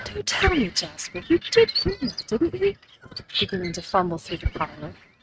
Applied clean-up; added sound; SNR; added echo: neural mask model RNNoise.